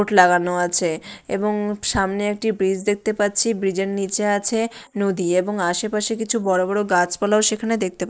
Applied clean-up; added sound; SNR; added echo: neural mask model Resemble Enhance denoiser.